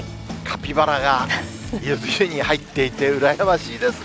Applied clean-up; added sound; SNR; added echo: none; none; none; none.